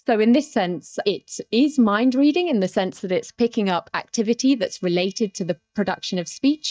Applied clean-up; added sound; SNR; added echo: neural mask model DeepFilterNet 3.